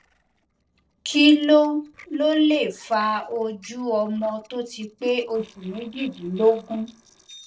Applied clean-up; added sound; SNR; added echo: neural separator model SepFormer DNS4.